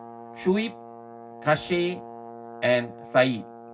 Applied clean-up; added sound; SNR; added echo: none; Brass instrument; 15 dB; reverberation time 0.4 s.